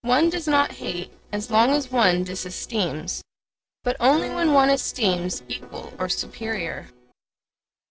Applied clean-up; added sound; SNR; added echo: neural separator model SepFormer DNS4.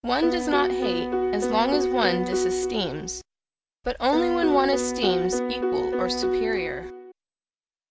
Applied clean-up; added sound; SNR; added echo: none; Piano; -1 dB; none.